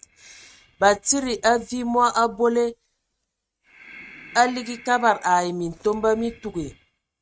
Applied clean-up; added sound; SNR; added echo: neural mask model RNNoise.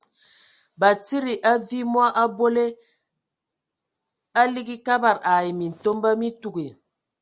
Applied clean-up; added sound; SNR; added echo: none; none; none; none.